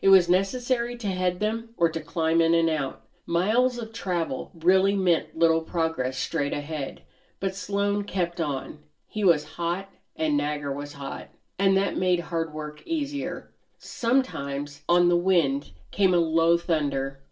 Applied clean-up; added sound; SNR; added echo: none; none; none; reverberation time 0.2 s.